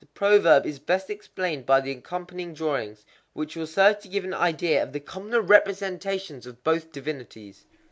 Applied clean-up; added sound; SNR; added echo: none; none; none; none.